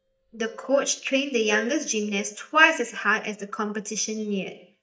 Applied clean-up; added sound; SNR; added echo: neural mask model DeepFilterNet 3.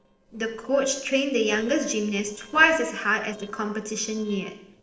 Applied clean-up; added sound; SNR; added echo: neural separator model SepFormer DNS4.